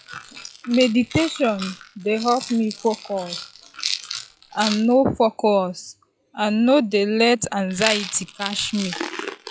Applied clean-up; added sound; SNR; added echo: classical method log-MMSE.